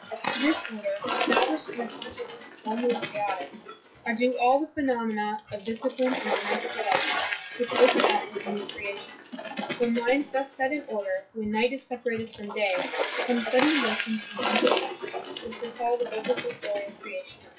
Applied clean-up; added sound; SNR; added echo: classical method WPE with log-MMSE.